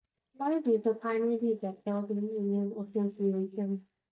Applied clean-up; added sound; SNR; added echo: neural mask model DeepFilterNet 3.